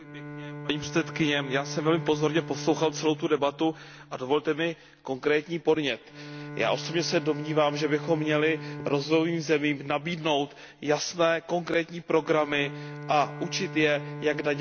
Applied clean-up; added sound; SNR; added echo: none; Bowed string instrument; 13 dB; none.